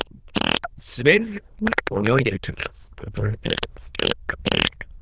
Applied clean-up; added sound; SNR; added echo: neural diffusion model UNIVERSE++.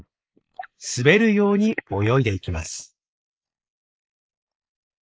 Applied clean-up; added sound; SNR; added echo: neural mask model Resemble Enhance denoiser.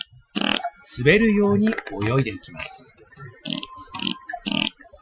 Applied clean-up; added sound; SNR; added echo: classical method Wiener filter.